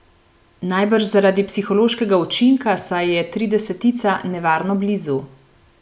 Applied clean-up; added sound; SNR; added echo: none; none; none; none.